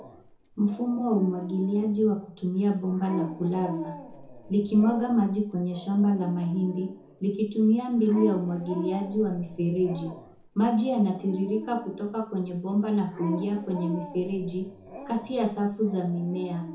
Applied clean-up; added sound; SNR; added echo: none; Dog; 14 dB; reverberation time 0.6 s.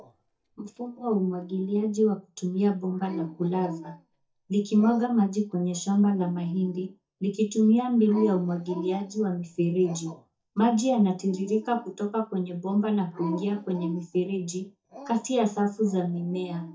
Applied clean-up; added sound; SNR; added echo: neural mask model DeepFilterNet 3.